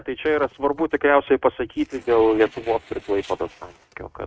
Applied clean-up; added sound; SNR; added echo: neural mask model RNNoise.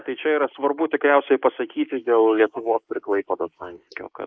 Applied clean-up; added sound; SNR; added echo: neural mask model Resemble Enhance denoiser.